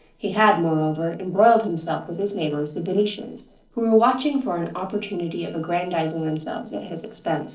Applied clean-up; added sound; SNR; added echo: neural separator model SepFormer DNS4.